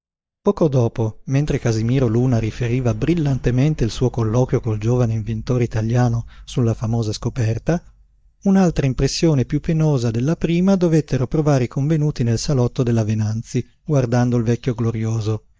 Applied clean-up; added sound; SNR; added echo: neural mask model DeepFilterNet 3.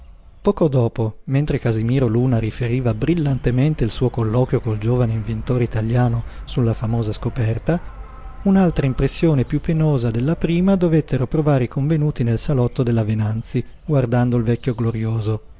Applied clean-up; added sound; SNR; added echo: none; Insect; 17 dB; none.